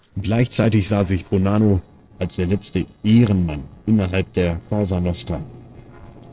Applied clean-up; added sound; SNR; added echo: neural separator model SepFormer DNS4.